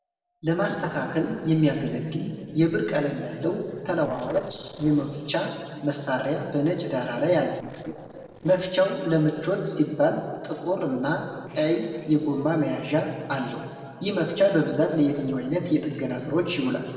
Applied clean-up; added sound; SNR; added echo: neural separator model SepFormer DNS4.